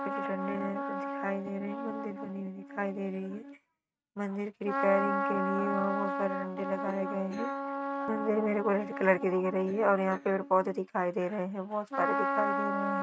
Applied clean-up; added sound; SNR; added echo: neural mask model RNNoise.